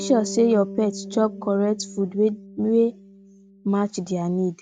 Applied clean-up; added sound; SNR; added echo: none; Bass guitar; 15 dB; none.